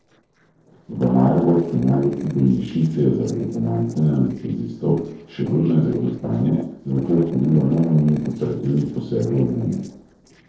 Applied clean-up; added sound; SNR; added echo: neural separator model SepFormer DNS4.